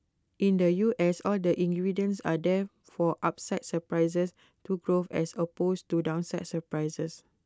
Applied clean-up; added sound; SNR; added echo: none; none; none; none.